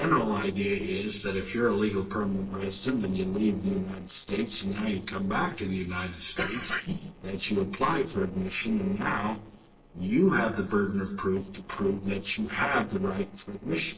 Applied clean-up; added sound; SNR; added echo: neural separator model SepFormer DNS4.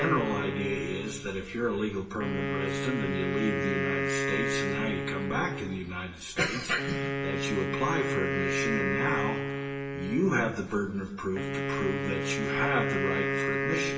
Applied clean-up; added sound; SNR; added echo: none; Wind instrument, woodwind instrument; 0 dB; reverberation time 0.9 s.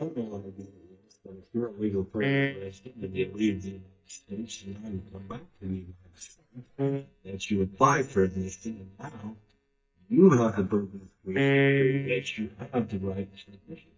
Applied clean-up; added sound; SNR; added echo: neural mask model DeepFilterNet 3.